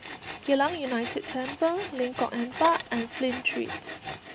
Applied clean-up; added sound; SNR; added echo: none; Tools; 5 dB; none.